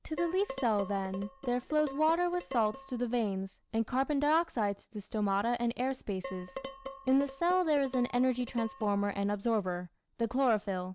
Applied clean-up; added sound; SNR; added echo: none; Dishes, pots, and pans; 15 dB; none.